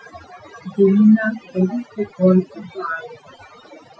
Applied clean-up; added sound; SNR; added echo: classical method Wiener filter.